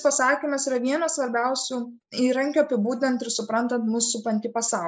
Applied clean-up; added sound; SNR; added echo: none; none; none; none.